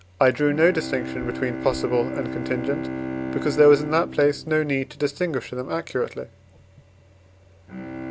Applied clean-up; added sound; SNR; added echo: none; Bowed string instrument; 9 dB; none.